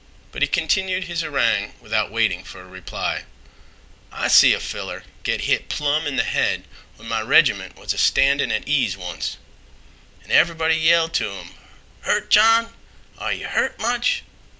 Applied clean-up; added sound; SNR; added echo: none; none; none; none.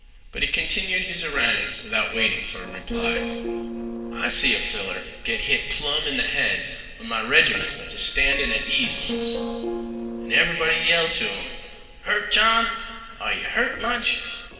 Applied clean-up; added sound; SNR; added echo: neural separator model SepFormer DNS4.